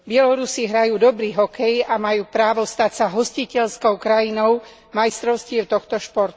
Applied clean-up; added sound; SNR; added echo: none; none; none; none.